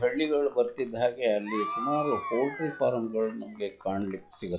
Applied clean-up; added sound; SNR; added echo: classical method log-MMSE.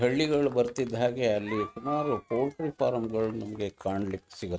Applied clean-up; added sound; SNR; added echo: neural mask model RNNoise.